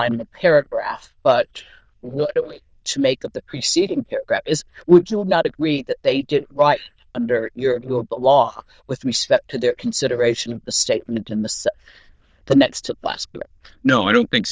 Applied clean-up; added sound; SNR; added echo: neural diffusion model UNIVERSE++.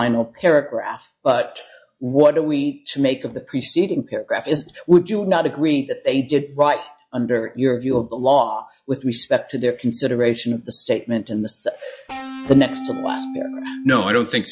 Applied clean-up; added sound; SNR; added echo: classical method log-MMSE.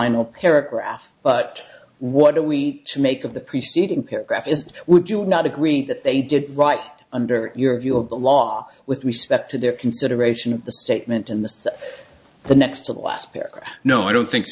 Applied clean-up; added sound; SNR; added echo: none; none; none; none.